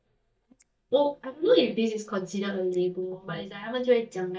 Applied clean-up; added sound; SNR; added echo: neural mask model DeepFilterNet 3.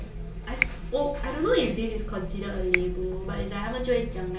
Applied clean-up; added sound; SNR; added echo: none; Finger snapping; 8 dB; reverberation time 0.2 s.